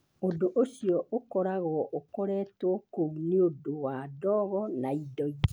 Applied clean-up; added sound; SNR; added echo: none; none; none; none.